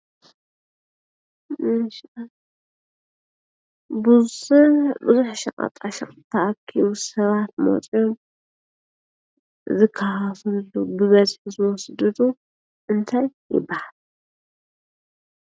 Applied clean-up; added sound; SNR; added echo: none; none; none; none.